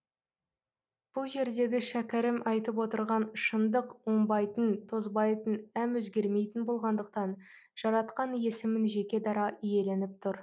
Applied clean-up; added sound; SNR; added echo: none; none; none; none.